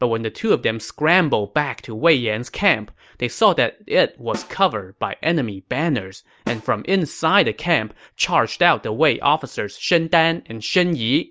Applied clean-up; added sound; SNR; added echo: none; Snare drum; 19 dB; none.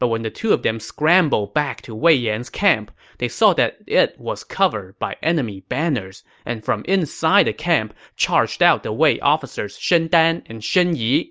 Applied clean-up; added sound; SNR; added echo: none; none; none; none.